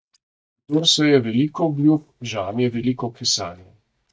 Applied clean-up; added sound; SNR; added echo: neural mask model DeepFilterNet 3.